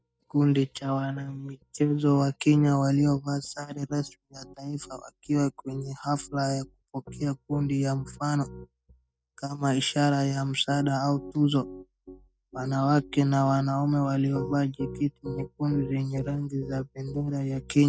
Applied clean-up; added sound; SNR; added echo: neural mask model DeepFilterNet 3.